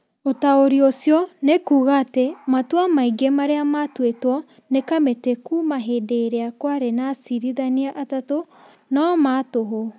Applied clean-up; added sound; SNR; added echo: none; none; none; none.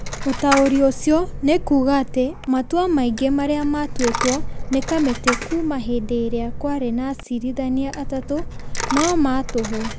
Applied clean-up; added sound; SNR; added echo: none; Coin (dropping); 6 dB; none.